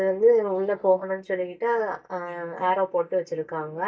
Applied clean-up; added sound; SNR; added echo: neural mask model DeepFilterNet 3.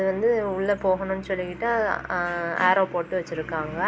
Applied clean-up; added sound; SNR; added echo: none; none; none; none.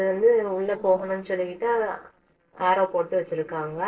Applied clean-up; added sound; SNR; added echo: neural separator model SepFormer DNS4.